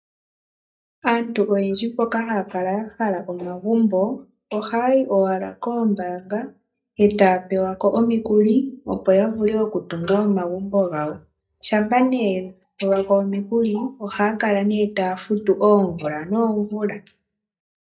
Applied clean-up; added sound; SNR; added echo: neural mask model DeepFilterNet 3.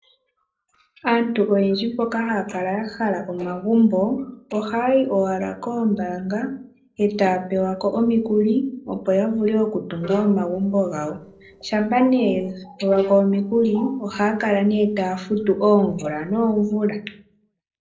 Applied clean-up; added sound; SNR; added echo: neural separator model SepFormer DNS4.